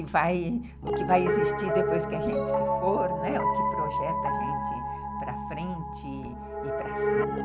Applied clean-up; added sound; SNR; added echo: none; Piano; -3 dB; none.